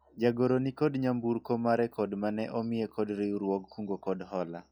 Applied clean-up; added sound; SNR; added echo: classical method log-MMSE.